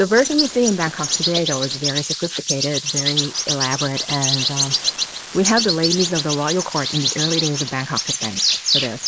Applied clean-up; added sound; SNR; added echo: neural mask model Resemble Enhance denoiser.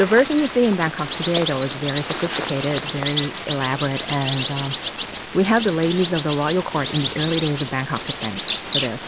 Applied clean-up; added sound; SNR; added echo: none; Bird vocalization, bird call, bird song; 0 dB; none.